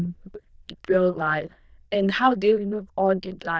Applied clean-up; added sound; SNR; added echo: neural diffusion model UNIVERSE++.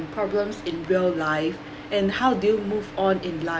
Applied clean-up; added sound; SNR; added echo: none; none; none; none.